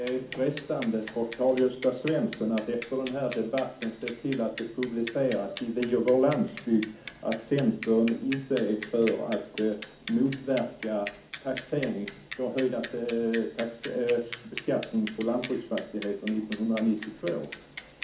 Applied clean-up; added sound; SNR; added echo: none; Bicycle; 0 dB; reverberation time 0.4 s.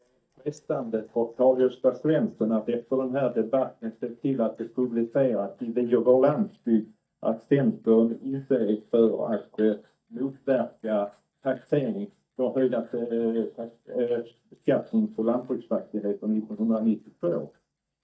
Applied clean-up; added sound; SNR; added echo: neural mask model DeepFilterNet 3.